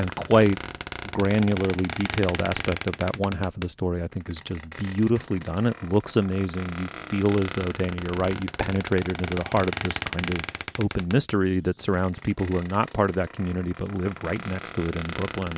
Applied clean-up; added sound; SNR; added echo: none; Squeak; 11 dB; none.